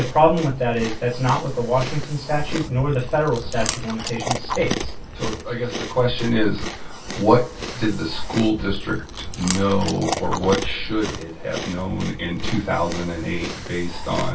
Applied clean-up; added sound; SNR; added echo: none; Chewing, mastication; 9 dB; reverberation time 0.2 s.